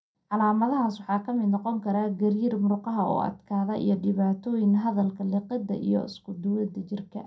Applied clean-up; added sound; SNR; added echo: none; none; none; reverberation time 0.2 s.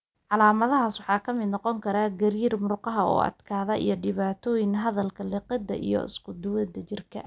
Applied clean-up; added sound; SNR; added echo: none; none; none; none.